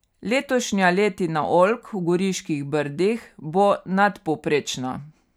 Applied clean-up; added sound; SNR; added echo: none; none; none; none.